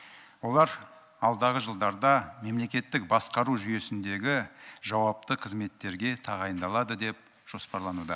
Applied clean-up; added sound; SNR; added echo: none; none; none; none.